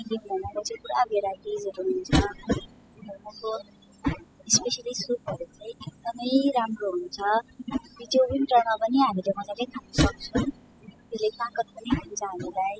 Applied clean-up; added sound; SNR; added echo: classical method spectral subtraction.